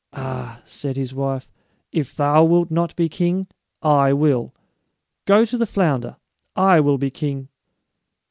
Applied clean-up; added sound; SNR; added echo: none; none; none; none.